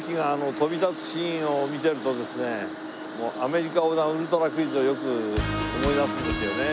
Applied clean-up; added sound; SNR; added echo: none; none; none; none.